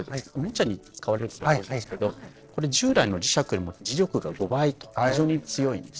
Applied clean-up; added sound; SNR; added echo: neural separator model SepFormer DNS4.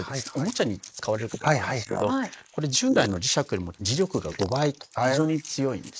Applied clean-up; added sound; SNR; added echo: neural mask model Resemble Enhance denoiser.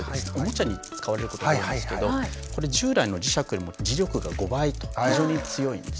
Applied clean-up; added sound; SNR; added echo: none; none; none; none.